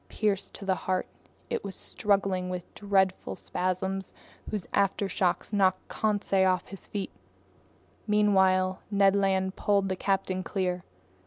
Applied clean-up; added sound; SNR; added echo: none; none; none; none.